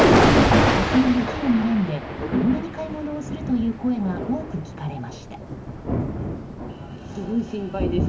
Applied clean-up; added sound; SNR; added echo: none; Thunder; -3 dB; reverberation time 0.3 s.